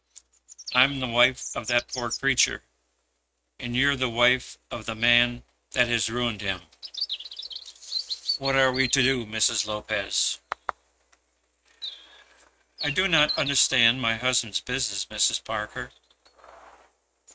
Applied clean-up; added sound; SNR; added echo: neural mask model RNNoise.